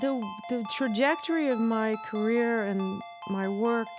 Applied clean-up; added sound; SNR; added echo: none; Ringtone; 13 dB; none.